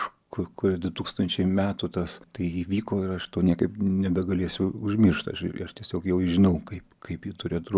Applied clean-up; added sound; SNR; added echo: none; none; none; none.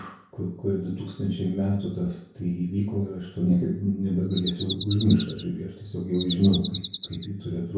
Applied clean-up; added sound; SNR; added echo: none; Bird vocalization, bird call, bird song; 8 dB; reverberation time 0.5 s.